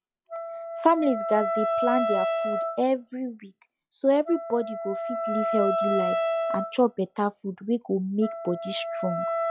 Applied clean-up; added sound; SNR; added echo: classical method log-MMSE.